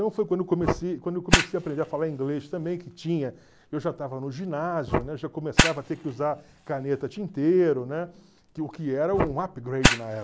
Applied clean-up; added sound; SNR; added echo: none; Fire; 2 dB; none.